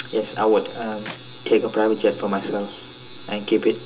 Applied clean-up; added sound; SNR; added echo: none; Clapping; 20 dB; reverberation time 0.2 s.